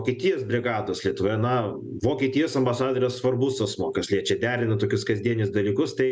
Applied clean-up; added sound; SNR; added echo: none; none; none; none.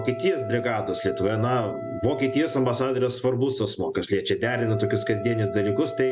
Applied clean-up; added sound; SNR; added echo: none; Wind instrument, woodwind instrument; 11 dB; none.